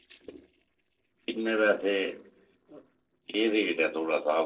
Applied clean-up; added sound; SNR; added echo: neural separator model SepFormer DNS4.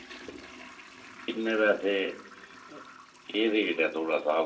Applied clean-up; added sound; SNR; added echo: none; Toilet flush; 19 dB; reverberation time 0.2 s.